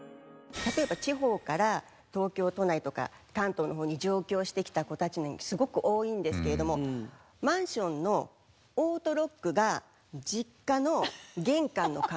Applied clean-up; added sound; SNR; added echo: none; none; none; none.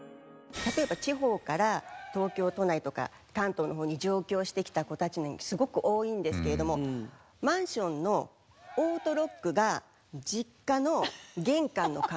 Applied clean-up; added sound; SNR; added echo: none; Cheering; 18 dB; none.